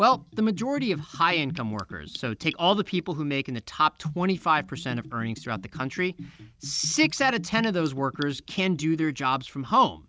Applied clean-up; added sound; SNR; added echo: none; Bathtub (filling or washing) / Gurgling; 16 dB; none.